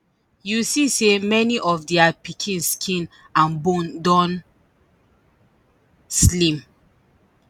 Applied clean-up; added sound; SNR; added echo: none; none; none; none.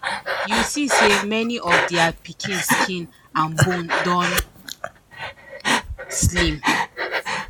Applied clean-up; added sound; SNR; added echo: none; Breathing; -2 dB; none.